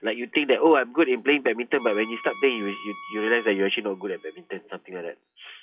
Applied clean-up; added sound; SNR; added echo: classical method WPE with log-MMSE.